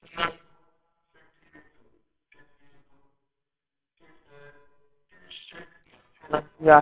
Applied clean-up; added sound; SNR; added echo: neural separator model SepFormer WHAMR!.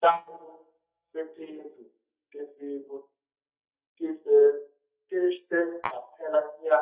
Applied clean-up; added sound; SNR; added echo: neural mask model DeepFilterNet 3.